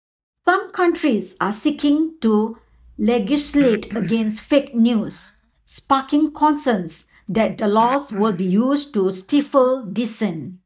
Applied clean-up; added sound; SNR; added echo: neural mask model DeepFilterNet 3.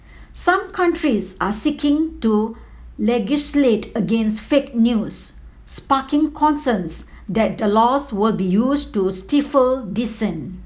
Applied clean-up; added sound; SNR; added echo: none; none; none; none.